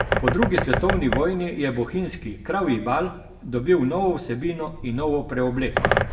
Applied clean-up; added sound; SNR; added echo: none; Bird; 3 dB; reverberation time 0.8 s.